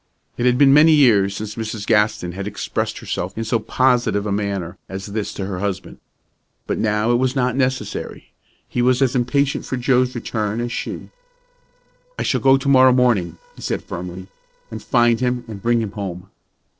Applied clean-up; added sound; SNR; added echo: neural separator model SepFormer DNS4.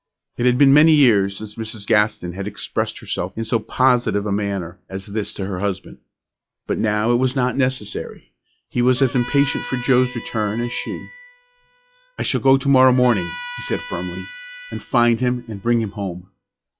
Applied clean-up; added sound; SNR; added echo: classical method log-MMSE.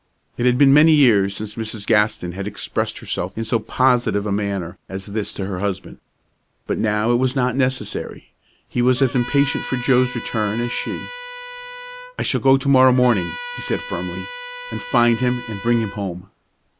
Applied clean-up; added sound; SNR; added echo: none; Trumpet; 12 dB; none.